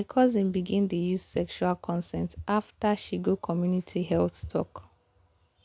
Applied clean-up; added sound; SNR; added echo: none; none; none; none.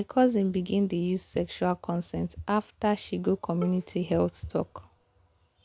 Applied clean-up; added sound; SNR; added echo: none; Bowed string instrument; 18 dB; none.